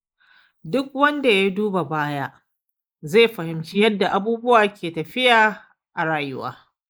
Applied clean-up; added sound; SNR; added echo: neural mask model Resemble Enhance denoiser.